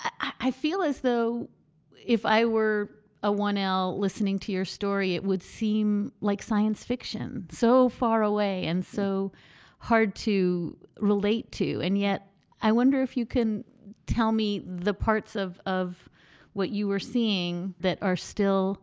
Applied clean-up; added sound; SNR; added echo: none; none; none; none.